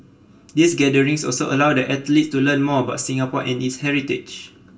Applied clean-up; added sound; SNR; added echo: none; none; none; reverberation time 0.1 s.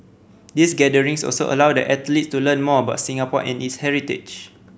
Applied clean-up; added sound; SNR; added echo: none; none; none; none.